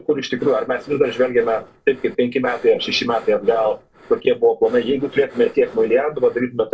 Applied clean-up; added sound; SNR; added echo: neural separator model SepFormer DNS4.